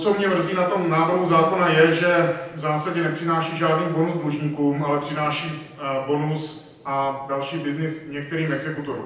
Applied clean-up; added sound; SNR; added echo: neural separator model SepFormer DNS4.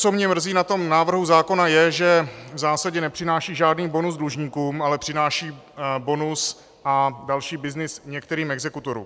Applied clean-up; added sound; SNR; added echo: none; none; none; none.